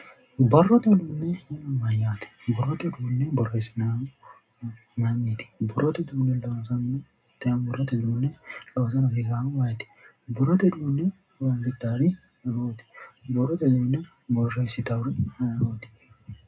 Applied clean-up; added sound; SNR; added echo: none; none; none; reverberation time 0.2 s.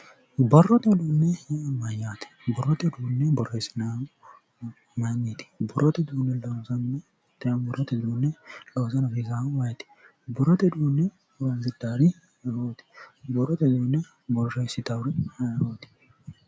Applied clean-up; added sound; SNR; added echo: none; none; none; none.